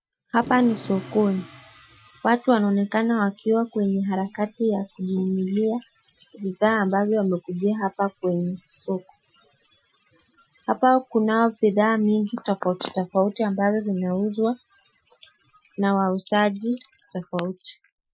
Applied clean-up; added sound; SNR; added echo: classical method Wiener filter.